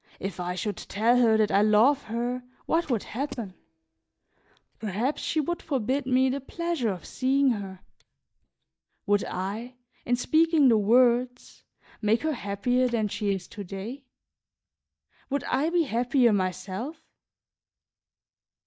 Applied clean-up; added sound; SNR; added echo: neural mask model DeepFilterNet 3.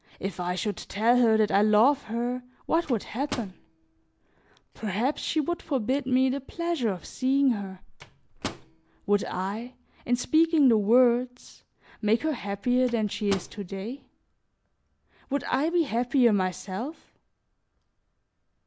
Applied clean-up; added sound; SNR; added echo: none; Microwave oven; 16 dB; none.